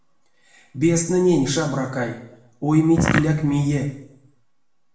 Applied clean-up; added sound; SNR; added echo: none; Fart; 2 dB; reverberation time 0.7 s.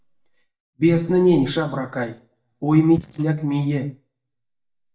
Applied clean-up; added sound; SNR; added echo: neural mask model DeepFilterNet 3.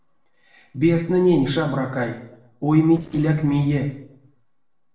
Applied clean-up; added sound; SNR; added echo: neural separator model SepFormer DNS4.